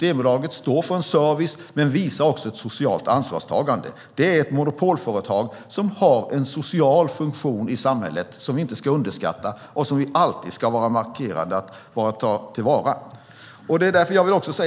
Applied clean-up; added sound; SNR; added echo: none; none; none; none.